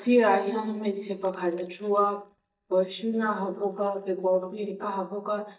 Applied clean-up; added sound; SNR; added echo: neural mask model DeepFilterNet 3.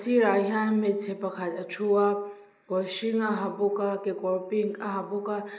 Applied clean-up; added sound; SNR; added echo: none; none; none; none.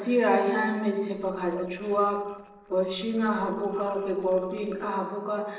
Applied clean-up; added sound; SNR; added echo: neural separator model SepFormer DNS4.